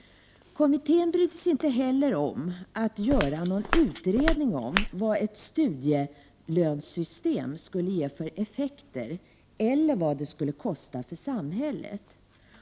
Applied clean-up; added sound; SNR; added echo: none; Walk, footsteps; 2 dB; none.